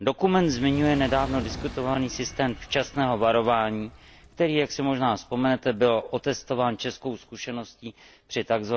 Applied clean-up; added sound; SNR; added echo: none; Fire; 17 dB; none.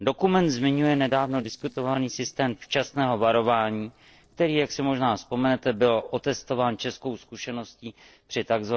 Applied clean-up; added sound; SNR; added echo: neural separator model SepFormer DNS4.